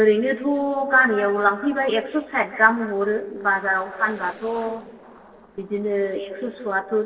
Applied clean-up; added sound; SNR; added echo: neural separator model SepFormer DNS4.